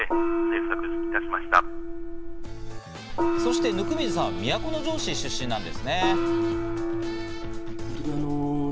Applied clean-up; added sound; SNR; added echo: none; Gong; -3 dB; none.